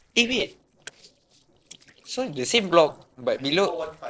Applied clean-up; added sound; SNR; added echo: neural separator model SepFormer DNS4.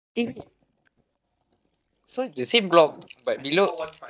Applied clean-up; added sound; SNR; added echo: neural mask model DeepFilterNet 3.